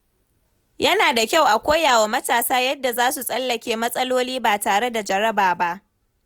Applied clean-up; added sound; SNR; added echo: none; none; none; none.